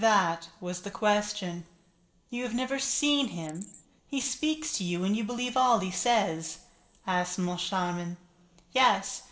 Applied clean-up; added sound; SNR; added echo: neural separator model SepFormer DNS4.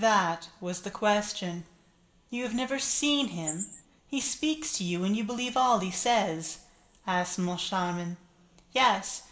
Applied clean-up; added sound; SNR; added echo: none; Chirp, tweet; 12 dB; reverberation time 0.6 s.